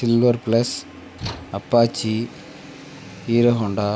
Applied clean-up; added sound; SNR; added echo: none; Slam / Tools; 16 dB; none.